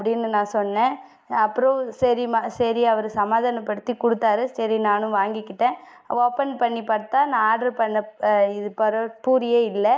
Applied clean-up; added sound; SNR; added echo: neural mask model Resemble Enhance denoiser.